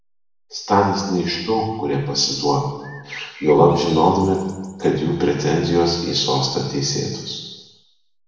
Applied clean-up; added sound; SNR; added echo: none; Bird; 19 dB; reverberation time 1.1 s.